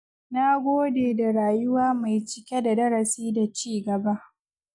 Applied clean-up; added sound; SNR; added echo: neural mask model DeepFilterNet 3.